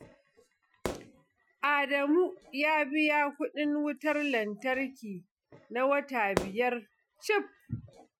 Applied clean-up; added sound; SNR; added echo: classical method Wiener filter.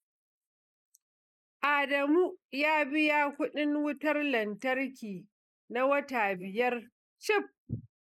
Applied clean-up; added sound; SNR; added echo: neural mask model Resemble Enhance denoiser.